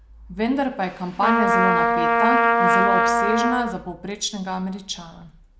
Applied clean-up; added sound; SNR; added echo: none; Trumpet; -4 dB; none.